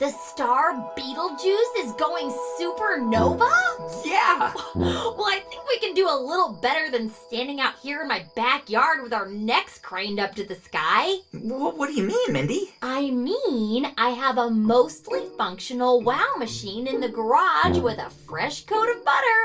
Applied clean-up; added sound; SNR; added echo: none; Brass instrument; 7 dB; reverberation time 0.2 s.